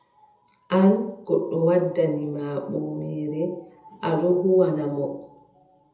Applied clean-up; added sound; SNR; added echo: none; none; none; reverberation time 0.7 s.